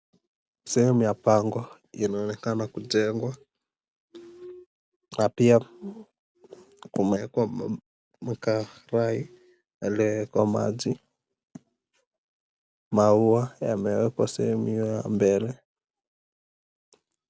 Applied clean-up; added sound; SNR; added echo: none; none; none; none.